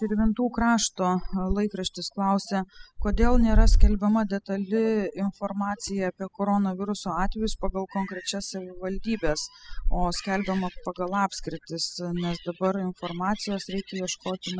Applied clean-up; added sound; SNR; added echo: classical method spectral subtraction.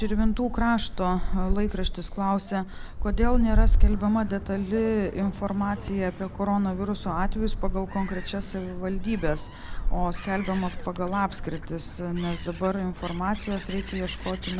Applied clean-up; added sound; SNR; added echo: none; Gull, seagull; 0 dB; none.